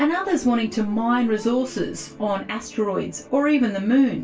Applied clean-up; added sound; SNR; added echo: none; Dog; 19 dB; reverberation time 0.2 s.